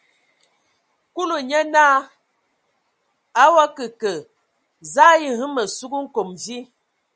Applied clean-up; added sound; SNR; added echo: none; none; none; none.